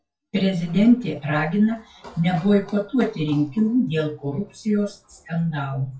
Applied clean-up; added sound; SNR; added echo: classical method WPE with log-MMSE.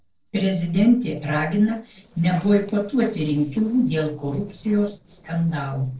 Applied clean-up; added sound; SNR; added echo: neural separator model SepFormer DNS4.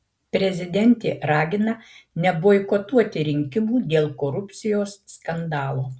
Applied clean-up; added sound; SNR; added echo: none; none; none; none.